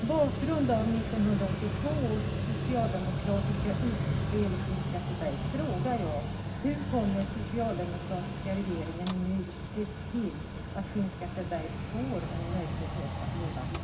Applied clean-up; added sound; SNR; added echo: none; Mechanical fan; 0 dB; reverberation time 0.4 s.